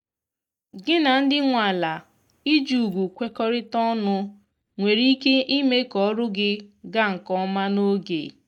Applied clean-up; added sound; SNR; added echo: neural mask model DeepFilterNet 3.